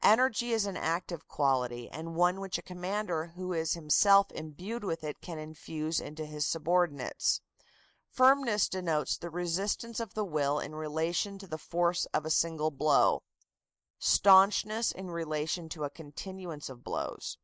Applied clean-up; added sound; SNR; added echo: neural mask model Resemble Enhance denoiser.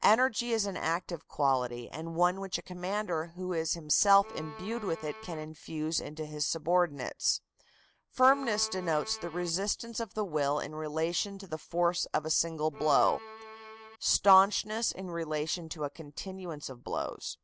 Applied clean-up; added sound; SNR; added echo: none; Bowed string instrument; 14 dB; none.